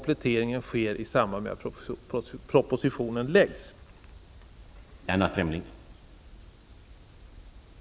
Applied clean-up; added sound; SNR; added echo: none; none; none; none.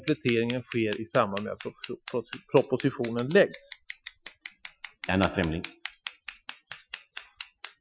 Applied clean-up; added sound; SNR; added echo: classical method Wiener filter.